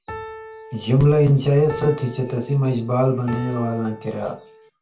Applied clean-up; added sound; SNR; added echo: none; Piano; 17 dB; reverberation time 0.3 s.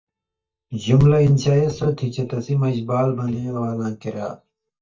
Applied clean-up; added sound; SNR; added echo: neural mask model DeepFilterNet 3.